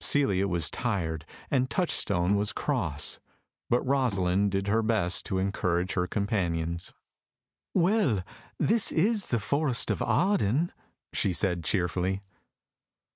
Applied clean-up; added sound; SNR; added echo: neural mask model Resemble Enhance denoiser.